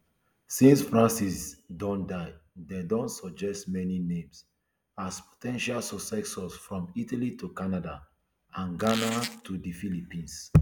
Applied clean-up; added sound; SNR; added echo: none; Squeak; 7 dB; none.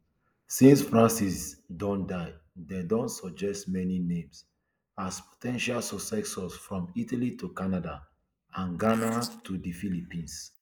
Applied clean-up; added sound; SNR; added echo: neural mask model Resemble Enhance denoiser.